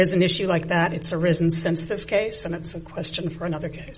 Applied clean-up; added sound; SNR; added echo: none; none; none; none.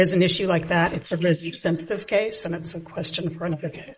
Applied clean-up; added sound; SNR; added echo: neural mask model Resemble Enhance denoiser.